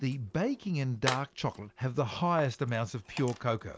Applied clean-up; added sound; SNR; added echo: none; Tools; 12 dB; none.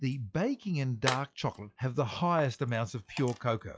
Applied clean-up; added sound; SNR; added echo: classical method log-MMSE.